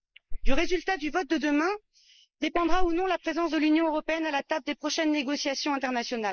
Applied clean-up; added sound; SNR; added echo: neural mask model Resemble Enhance denoiser.